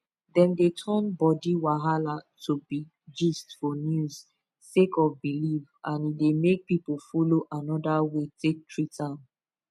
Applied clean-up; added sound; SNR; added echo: none; none; none; none.